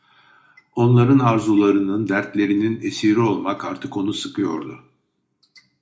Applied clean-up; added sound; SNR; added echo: none; none; none; reverberation time 0.3 s.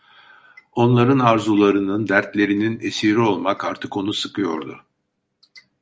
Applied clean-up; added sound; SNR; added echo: none; none; none; none.